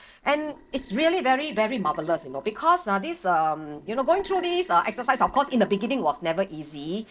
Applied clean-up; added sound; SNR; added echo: neural separator model SepFormer DNS4.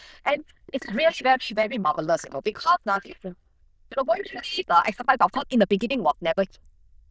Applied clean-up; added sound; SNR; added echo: neural diffusion model UNIVERSE++.